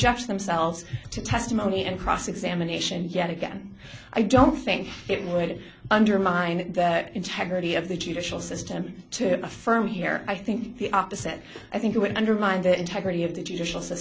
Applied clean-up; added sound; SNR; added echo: none; none; none; none.